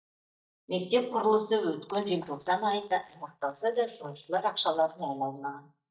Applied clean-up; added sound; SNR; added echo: neural mask model DeepFilterNet 3.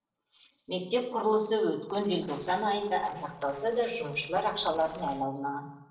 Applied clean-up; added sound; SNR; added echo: neural separator model SepFormer DNS4.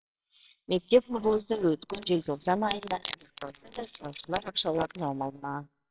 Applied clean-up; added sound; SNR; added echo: neural separator model SepFormer WHAMR!.